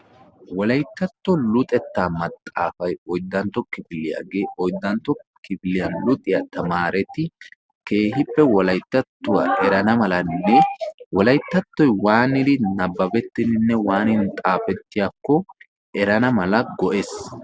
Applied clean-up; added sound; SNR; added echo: none; none; none; none.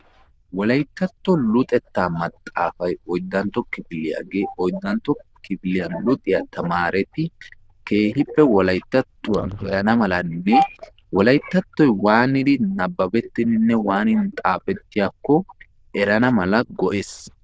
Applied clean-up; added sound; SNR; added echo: neural diffusion model UNIVERSE++.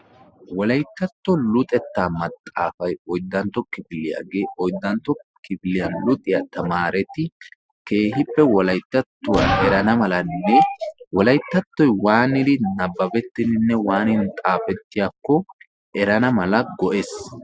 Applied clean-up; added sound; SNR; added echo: classical method Wiener filter.